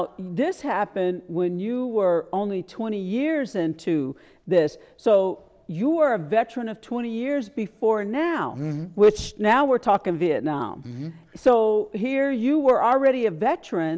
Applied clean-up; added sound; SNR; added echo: none; none; none; none.